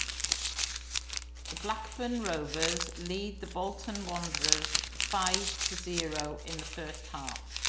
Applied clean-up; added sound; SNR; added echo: none; Crumpling, crinkling; -2 dB; none.